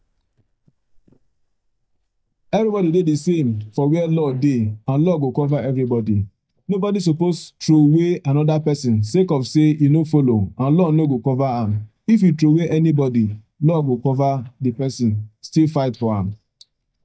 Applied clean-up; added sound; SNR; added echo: neural mask model DeepFilterNet 3.